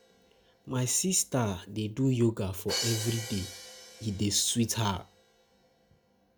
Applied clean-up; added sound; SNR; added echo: none; Crash cymbal; 12 dB; none.